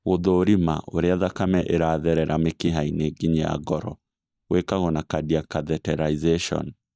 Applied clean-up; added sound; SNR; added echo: neural mask model DeepFilterNet 3.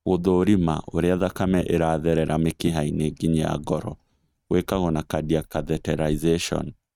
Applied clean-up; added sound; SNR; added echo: neural mask model RNNoise.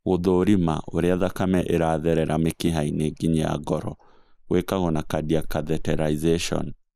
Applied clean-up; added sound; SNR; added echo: neural mask model Resemble Enhance denoiser.